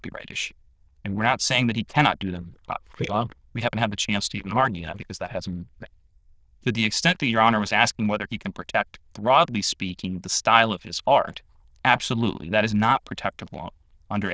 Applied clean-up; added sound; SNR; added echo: neural diffusion model UNIVERSE++.